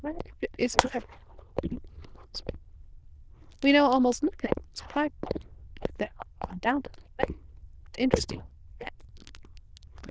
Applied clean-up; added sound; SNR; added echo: neural diffusion model UNIVERSE++.